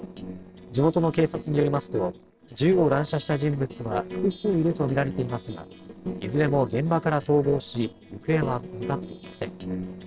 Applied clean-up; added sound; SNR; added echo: neural separator model SepFormer DNS4.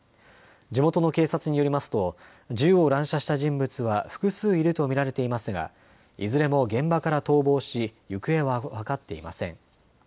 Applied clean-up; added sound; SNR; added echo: none; none; none; none.